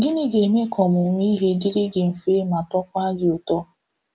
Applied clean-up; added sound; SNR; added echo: none; none; none; none.